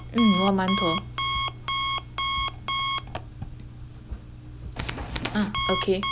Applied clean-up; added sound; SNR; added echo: none; Alarm + Tools; -2 dB; none.